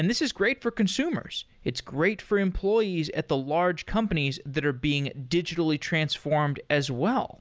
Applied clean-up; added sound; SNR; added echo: none; none; none; none.